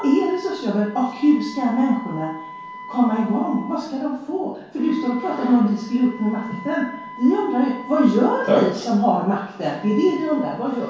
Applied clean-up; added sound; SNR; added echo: none; Wind instrument, woodwind instrument; 17 dB; reverberation time 0.6 s.